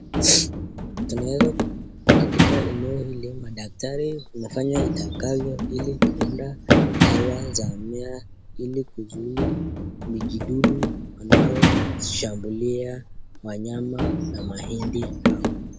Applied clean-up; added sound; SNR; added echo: none; Run; -5 dB; none.